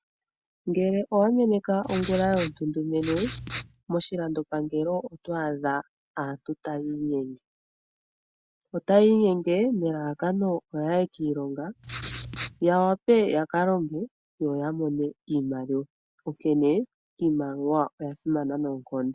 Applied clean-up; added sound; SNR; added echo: none; Writing; 7 dB; none.